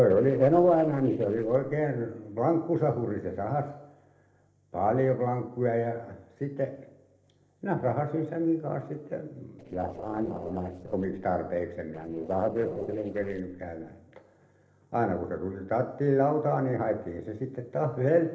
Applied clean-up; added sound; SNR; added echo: neural separator model SepFormer DNS4.